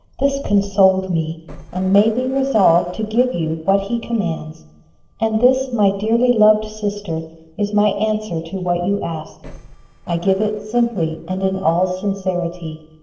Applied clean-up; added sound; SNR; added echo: neural separator model SepFormer DNS4.